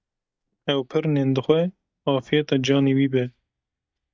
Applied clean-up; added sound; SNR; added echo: neural mask model DeepFilterNet 3.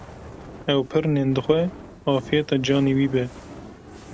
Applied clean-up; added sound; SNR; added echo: none; Fire; 17 dB; none.